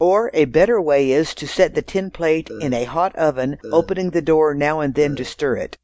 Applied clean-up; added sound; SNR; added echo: none; Burping, eructation; 18 dB; none.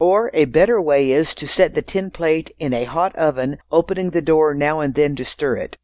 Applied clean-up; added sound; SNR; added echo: none; none; none; none.